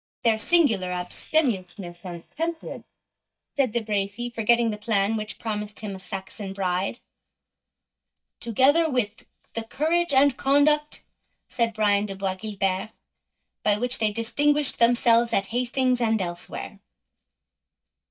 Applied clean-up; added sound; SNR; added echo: neural mask model DeepFilterNet 3.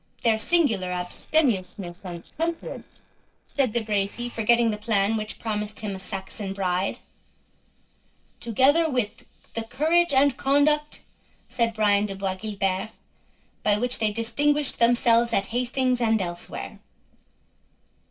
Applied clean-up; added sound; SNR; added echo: neural separator model SepFormer DNS4.